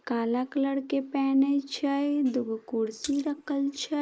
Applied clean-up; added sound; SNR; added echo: neural mask model Resemble Enhance denoiser.